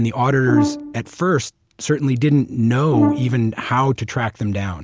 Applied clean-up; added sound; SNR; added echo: none; Brass instrument; 3 dB; none.